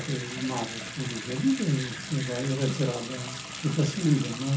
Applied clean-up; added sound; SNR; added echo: none; Bathtub (filling or washing) / Sink (filling or washing) / Water tap, faucet; 9 dB; reverberation time 0.4 s.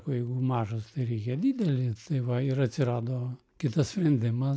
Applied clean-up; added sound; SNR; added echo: none; none; none; none.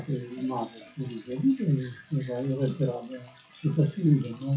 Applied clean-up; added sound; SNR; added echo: classical method WPE with log-MMSE.